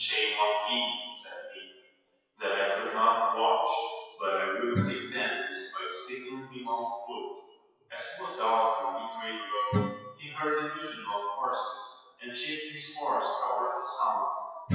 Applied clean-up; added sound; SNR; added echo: classical method WPE with log-MMSE.